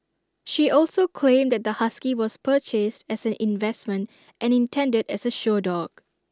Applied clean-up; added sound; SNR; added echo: none; none; none; none.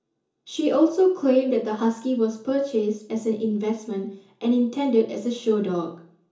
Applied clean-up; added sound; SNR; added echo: none; none; none; reverberation time 0.7 s.